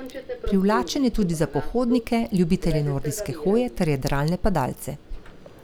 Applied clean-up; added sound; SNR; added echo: none; Subway, metro, underground; 13 dB; none.